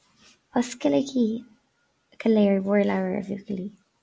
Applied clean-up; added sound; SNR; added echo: none; none; none; none.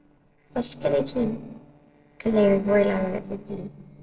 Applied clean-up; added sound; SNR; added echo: neural separator model SepFormer DNS4.